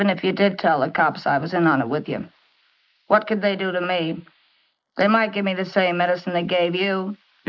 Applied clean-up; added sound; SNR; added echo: neural mask model Resemble Enhance denoiser.